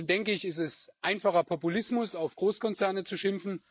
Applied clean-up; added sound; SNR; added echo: neural mask model Resemble Enhance denoiser.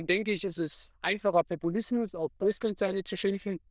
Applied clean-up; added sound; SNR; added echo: neural diffusion model UNIVERSE++.